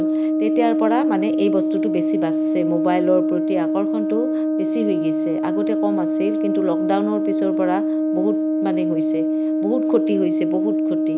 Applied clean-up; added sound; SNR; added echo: none; Brass instrument; -4 dB; none.